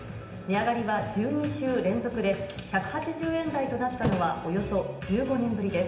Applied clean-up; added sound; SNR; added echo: none; Thump, thud; 9 dB; reverberation time 0.8 s.